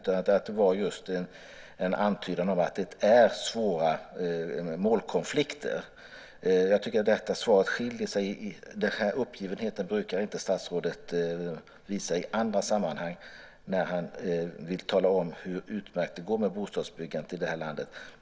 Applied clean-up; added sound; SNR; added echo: none; none; none; none.